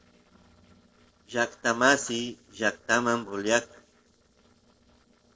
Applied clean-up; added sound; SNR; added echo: neural separator model SepFormer DNS4.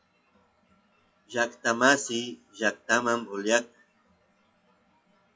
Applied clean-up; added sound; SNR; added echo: classical method WPE with log-MMSE.